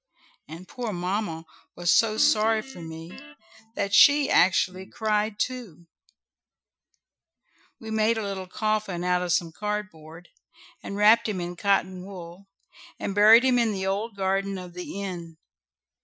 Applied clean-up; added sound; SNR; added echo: classical method Wiener filter.